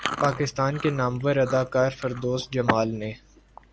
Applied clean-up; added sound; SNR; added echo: none; Chewing, mastication; 9 dB; none.